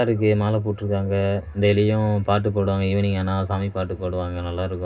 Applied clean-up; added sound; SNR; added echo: none; none; none; reverberation time 0.2 s.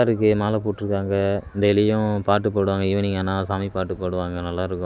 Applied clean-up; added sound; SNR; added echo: none; none; none; none.